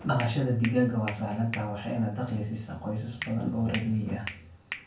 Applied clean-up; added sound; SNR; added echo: none; Hands; 14 dB; reverberation time 0.3 s.